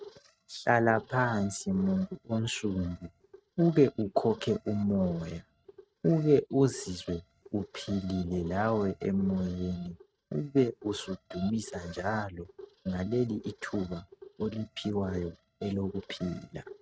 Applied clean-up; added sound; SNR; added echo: neural mask model RNNoise.